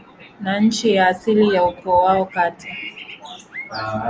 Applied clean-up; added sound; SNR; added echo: none; Bird; 17 dB; none.